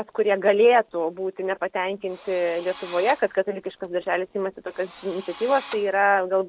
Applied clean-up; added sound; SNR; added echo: none; Drill; 18 dB; none.